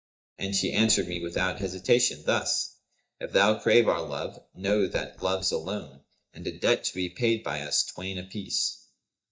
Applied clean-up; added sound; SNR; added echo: neural mask model DeepFilterNet 3.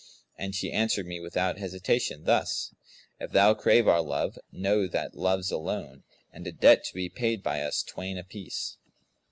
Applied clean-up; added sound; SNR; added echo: none; none; none; none.